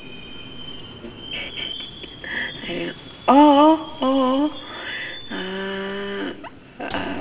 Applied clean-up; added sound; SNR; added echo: none; Subway, metro, underground; 16 dB; reverberation time 2.1 s.